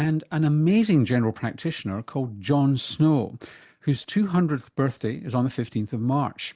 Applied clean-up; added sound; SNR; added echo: none; none; none; none.